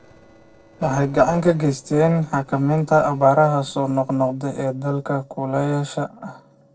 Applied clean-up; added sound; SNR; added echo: neural separator model SepFormer DNS4.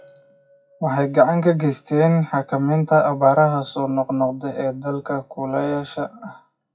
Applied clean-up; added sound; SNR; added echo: classical method WPE with log-MMSE.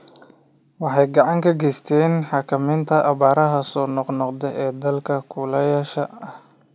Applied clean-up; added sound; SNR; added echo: none; none; none; none.